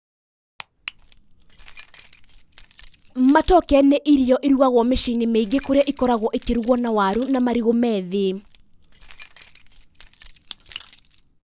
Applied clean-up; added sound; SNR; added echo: none; Keys jangling; 18 dB; none.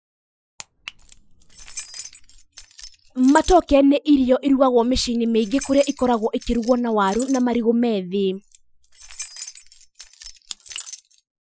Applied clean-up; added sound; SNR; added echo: classical method Wiener filter.